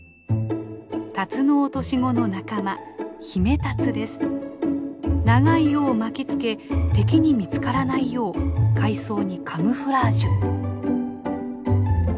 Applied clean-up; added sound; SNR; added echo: none; none; none; none.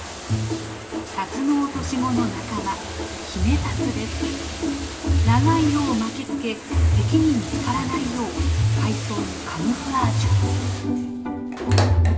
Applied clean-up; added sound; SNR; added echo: none; Bathtub (filling or washing); 11 dB; reverberation time 1.8 s.